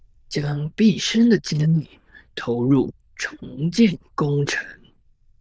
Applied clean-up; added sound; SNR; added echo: neural diffusion model UNIVERSE++.